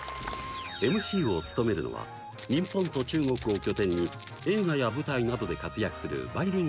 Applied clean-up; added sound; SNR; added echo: none; Rattle (instrument); 11 dB; none.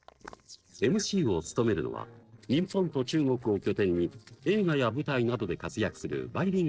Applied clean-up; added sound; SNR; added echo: neural separator model SepFormer DNS4.